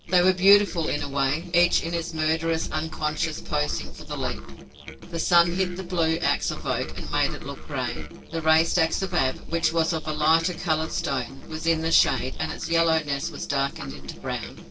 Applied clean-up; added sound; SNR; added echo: neural separator model SepFormer DNS4.